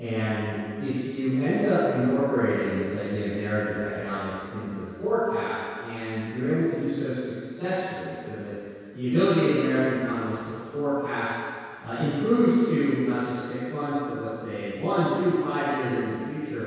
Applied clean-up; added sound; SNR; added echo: none; none; none; reverberation time 2.0 s.